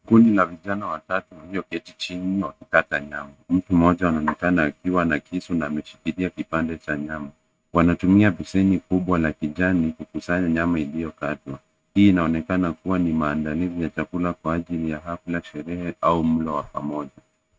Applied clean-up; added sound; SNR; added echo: neural mask model RNNoise.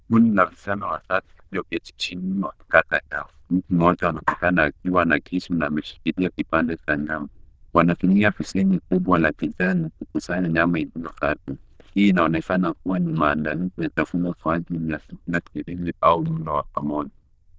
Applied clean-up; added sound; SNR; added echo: neural diffusion model UNIVERSE++.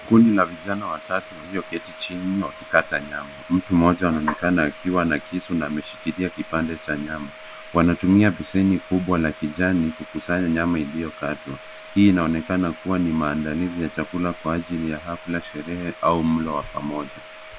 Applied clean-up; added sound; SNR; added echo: none; Domestic sounds, home sounds; 17 dB; none.